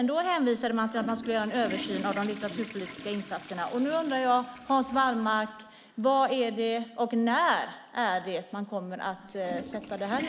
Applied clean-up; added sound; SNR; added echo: none; Toilet flush / Water; 14 dB; none.